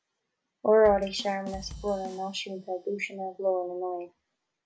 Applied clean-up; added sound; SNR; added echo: none; Bass drum / Drum kit; 19 dB; none.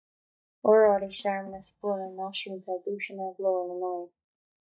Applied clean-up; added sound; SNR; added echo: neural mask model DeepFilterNet 3.